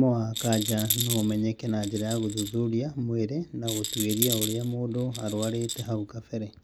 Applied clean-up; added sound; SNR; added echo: none; Rattle; 7 dB; none.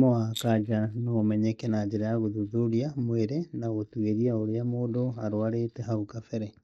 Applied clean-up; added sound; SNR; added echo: neural mask model DeepFilterNet 3.